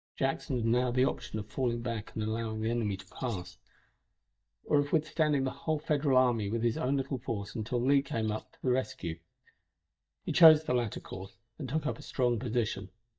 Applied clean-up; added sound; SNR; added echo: neural mask model DeepFilterNet 3.